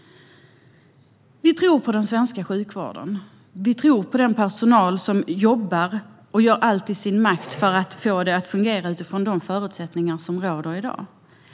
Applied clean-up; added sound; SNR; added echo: none; none; none; none.